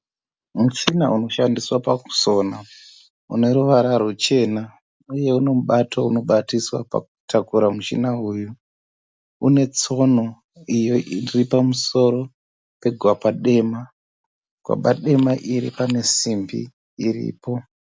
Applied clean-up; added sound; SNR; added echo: none; none; none; none.